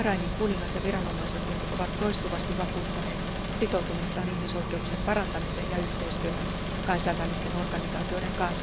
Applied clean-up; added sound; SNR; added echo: none; Engine; -1 dB; none.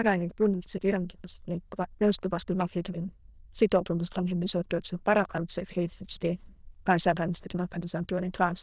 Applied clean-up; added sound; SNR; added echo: neural diffusion model UNIVERSE++.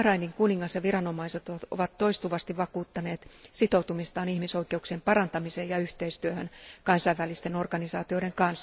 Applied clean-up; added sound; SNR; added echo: none; none; none; none.